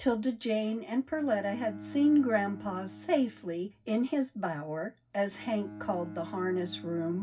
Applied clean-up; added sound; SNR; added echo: none; Bowed string instrument; 16 dB; reverberation time 0.4 s.